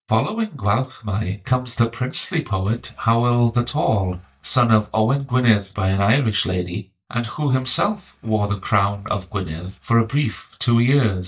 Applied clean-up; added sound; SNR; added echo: neural mask model DeepFilterNet 3.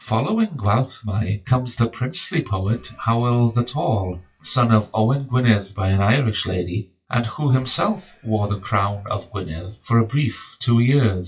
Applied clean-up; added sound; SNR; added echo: classical method WPE with log-MMSE.